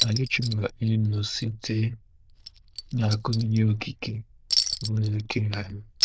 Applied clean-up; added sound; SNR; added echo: neural diffusion model UNIVERSE++.